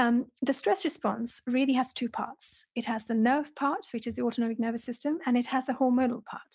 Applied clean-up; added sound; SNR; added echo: none; none; none; none.